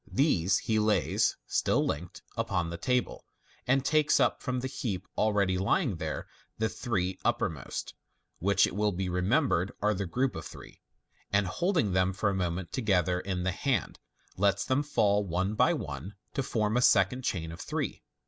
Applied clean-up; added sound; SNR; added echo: none; none; none; none.